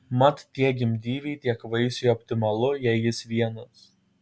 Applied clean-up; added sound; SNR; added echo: none; none; none; none.